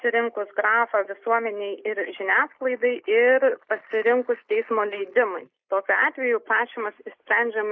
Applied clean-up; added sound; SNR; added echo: neural mask model Resemble Enhance denoiser.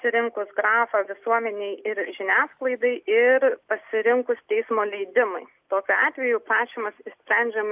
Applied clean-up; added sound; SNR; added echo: none; none; none; none.